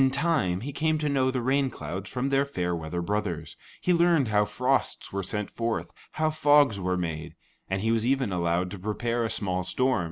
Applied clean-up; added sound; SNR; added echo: none; none; none; none.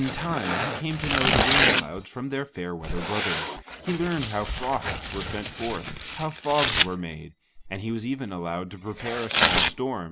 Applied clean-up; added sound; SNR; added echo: none; Tearing; -2 dB; none.